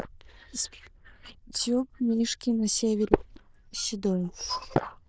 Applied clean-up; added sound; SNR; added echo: neural diffusion model UNIVERSE++.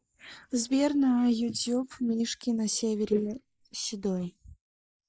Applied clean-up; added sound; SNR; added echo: neural mask model Resemble Enhance denoiser.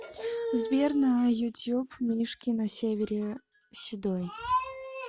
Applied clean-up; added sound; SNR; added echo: none; none; none; none.